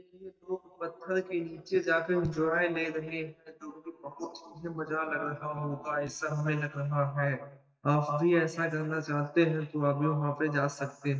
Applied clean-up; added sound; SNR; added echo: neural mask model DeepFilterNet 3.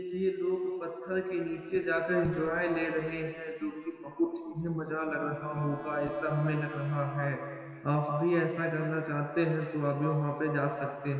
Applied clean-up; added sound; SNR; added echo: none; Wind instrument, woodwind instrument; 20 dB; reverberation time 2.5 s.